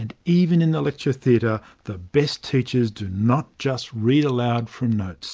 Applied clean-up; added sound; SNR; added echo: none; none; none; none.